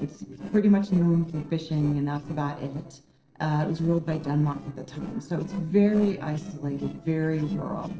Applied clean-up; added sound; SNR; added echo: neural separator model SepFormer DNS4.